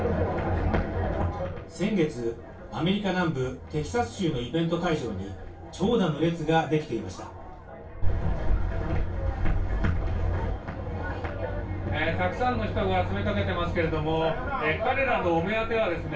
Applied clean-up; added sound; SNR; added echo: none; none; none; reverberation time 0.2 s.